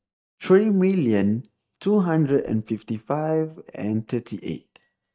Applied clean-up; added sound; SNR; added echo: neural mask model DeepFilterNet 3.